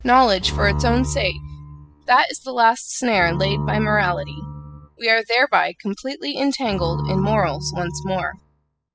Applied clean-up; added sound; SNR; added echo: classical method spectral subtraction.